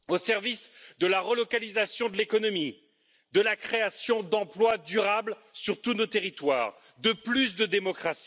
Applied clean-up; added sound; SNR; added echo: none; none; none; none.